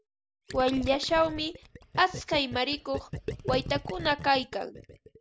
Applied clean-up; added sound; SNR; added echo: none; Gurgling; 11 dB; none.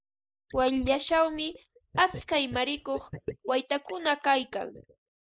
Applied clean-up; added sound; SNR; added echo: neural mask model Resemble Enhance denoiser.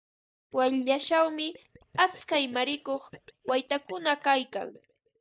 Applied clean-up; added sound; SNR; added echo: neural mask model DeepFilterNet 3.